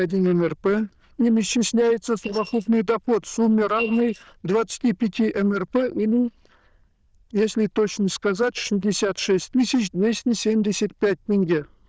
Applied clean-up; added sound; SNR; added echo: neural diffusion model UNIVERSE++.